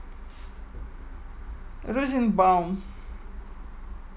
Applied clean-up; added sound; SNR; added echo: none; none; none; none.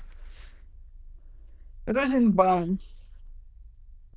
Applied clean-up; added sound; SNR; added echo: neural diffusion model UNIVERSE++.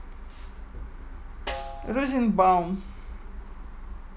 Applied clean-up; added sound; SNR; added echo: none; Snare drum; 15 dB; none.